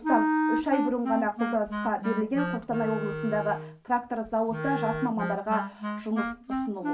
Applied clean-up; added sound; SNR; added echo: none; Wind instrument, woodwind instrument; 2 dB; reverberation time 0.2 s.